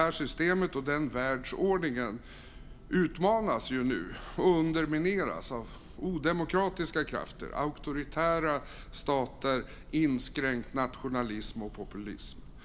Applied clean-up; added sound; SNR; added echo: none; Church bell; 16 dB; reverberation time 2.2 s.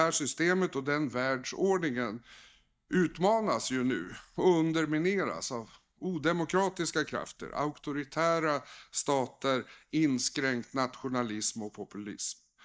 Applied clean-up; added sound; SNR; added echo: neural mask model DeepFilterNet 3.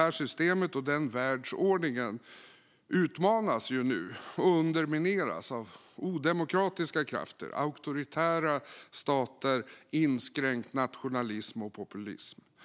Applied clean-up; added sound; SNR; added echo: none; none; none; none.